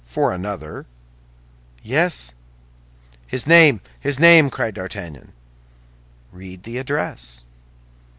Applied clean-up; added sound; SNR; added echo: none; none; none; none.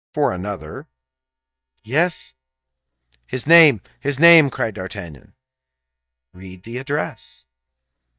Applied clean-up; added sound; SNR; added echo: neural mask model DeepFilterNet 3.